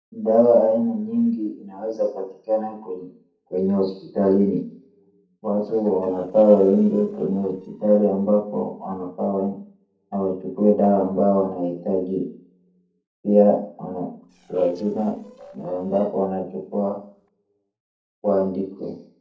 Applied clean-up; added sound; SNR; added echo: neural separator model SepFormer DNS4.